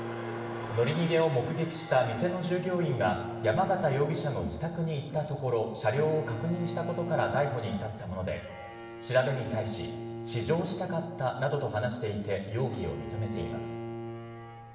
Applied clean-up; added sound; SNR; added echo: none; Bowed string instrument; 11 dB; reverberation time 1.2 s.